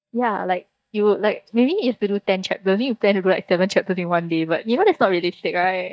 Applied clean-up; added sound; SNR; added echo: neural mask model DeepFilterNet 3.